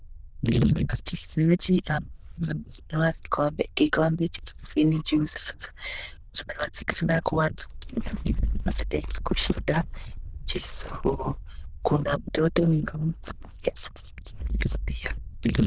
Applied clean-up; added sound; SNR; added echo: neural diffusion model UNIVERSE++.